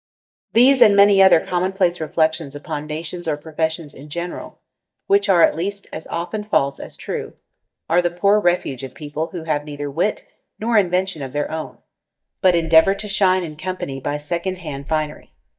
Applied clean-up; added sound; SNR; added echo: neural mask model DeepFilterNet 3.